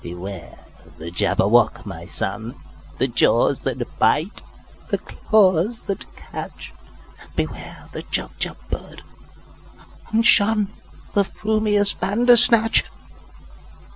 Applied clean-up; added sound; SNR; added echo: none; none; none; none.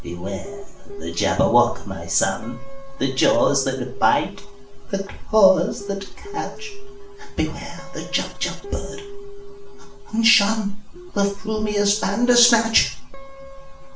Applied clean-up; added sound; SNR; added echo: none; Guitar; 17 dB; reverberation time 0.4 s.